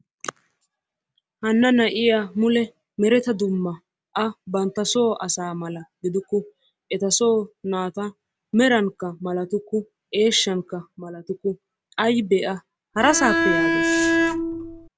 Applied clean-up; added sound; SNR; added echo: none; Bowed string instrument; -2 dB; none.